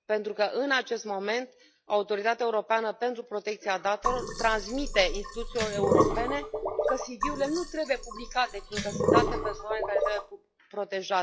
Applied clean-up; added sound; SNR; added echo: classical method log-MMSE.